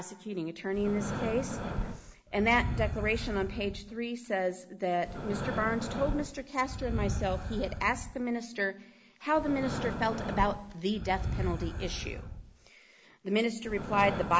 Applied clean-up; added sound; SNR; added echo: none; Breathing; 5 dB; none.